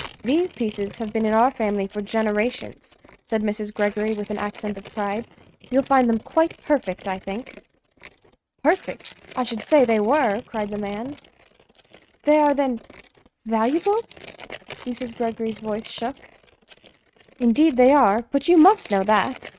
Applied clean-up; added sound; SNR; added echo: neural mask model RNNoise.